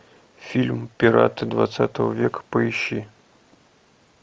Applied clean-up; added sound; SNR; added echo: none; none; none; none.